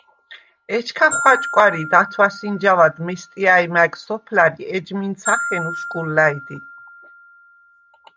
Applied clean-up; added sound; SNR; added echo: none; Glockenspiel; 12 dB; none.